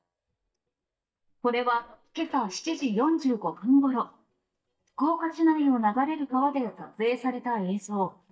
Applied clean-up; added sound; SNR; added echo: neural mask model DeepFilterNet 3.